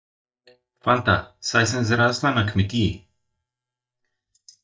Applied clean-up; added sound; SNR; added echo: neural mask model DeepFilterNet 3.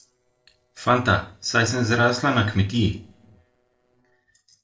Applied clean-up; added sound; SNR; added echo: neural separator model SepFormer DNS4.